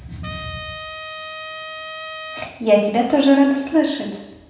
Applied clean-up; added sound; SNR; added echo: none; Trumpet; 12 dB; reverberation time 0.9 s.